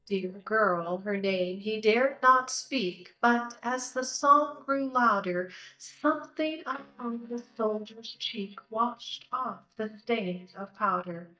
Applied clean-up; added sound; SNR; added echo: neural mask model DeepFilterNet 3.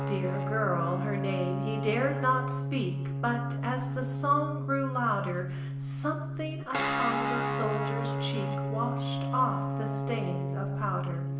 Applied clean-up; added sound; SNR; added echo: none; Guitar; -1 dB; reverberation time 0.8 s.